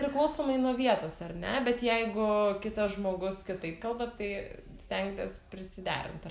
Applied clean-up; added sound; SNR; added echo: none; none; none; none.